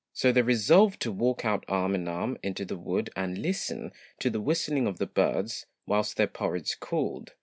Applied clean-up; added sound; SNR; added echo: none; none; none; none.